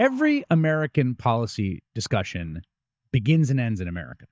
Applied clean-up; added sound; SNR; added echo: neural mask model DeepFilterNet 3.